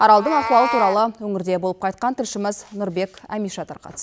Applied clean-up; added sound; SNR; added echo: none; Meow; 10 dB; none.